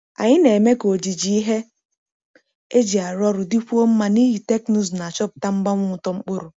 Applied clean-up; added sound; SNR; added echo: none; none; none; none.